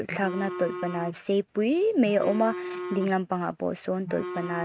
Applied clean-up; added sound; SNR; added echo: neural mask model RNNoise.